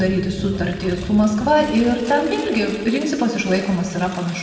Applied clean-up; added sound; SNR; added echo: none; Engine; 14 dB; reverberation time 1.6 s.